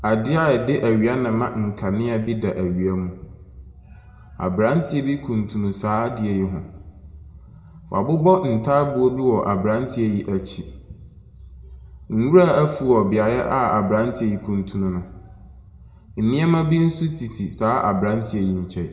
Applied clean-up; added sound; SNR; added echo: none; none; none; reverberation time 1.1 s.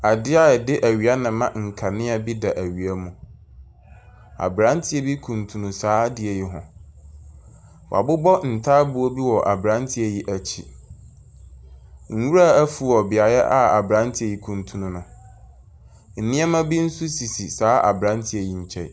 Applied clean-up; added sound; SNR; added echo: none; none; none; none.